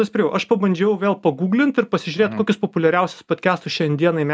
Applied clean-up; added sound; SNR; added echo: none; none; none; none.